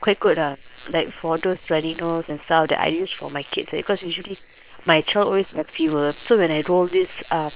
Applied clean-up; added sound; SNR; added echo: neural separator model SepFormer WHAM!.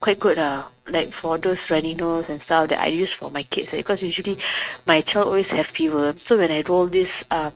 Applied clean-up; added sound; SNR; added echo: neural mask model RNNoise.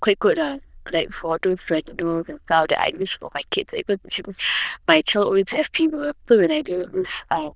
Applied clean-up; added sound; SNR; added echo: neural diffusion model UNIVERSE++.